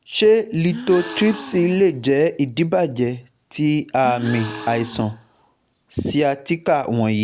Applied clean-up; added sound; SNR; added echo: none; Gasp; 17 dB; none.